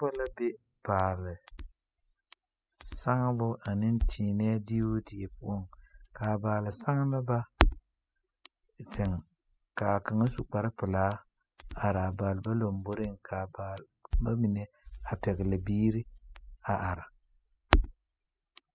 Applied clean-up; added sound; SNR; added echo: classical method spectral subtraction.